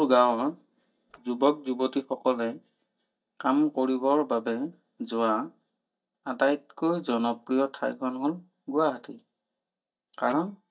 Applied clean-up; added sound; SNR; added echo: neural mask model DeepFilterNet 3.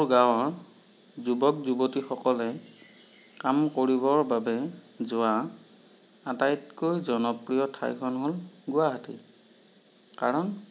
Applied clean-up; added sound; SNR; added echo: none; none; none; none.